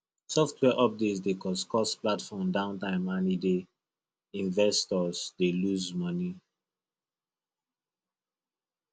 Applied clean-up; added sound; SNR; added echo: none; none; none; none.